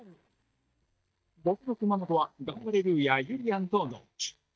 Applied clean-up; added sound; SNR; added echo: neural mask model DeepFilterNet 3.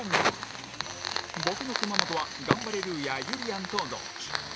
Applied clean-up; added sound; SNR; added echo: none; Fire; -3 dB; none.